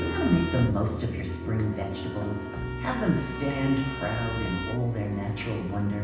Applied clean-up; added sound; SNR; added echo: none; Trumpet; 14 dB; reverberation time 0.9 s.